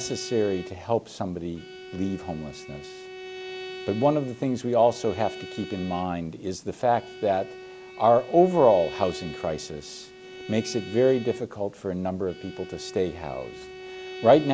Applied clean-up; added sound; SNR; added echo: none; Bowed string instrument; 15 dB; none.